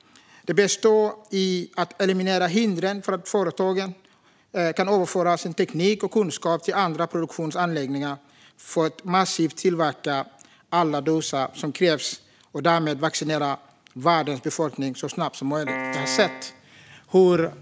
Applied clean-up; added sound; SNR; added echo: none; Piano; 6 dB; none.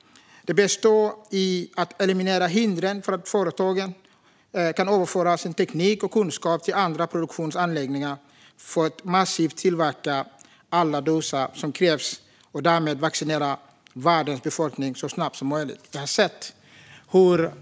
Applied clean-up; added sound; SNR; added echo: none; none; none; none.